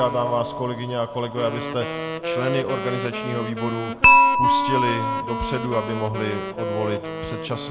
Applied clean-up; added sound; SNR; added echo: none; Dishes, pots, and pans / Chink, clink + Wind instrument, woodwind instrument; -3 dB; none.